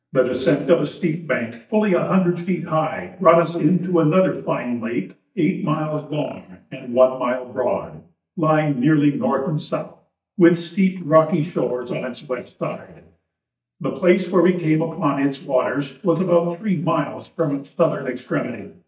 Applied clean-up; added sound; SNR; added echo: neural mask model DeepFilterNet 3.